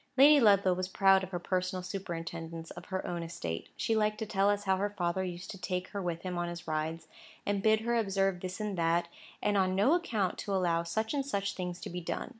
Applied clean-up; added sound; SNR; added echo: none; none; none; none.